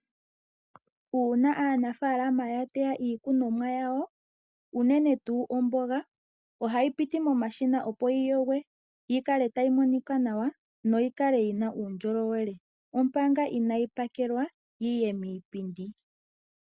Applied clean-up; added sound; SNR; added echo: none; none; none; none.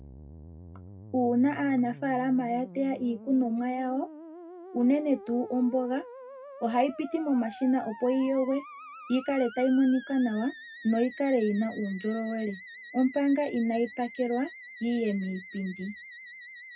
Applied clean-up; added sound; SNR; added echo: none; Musical instrument; 17 dB; reverberation time 0.2 s.